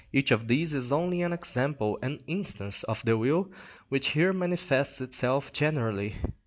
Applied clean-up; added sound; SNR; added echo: none; none; none; none.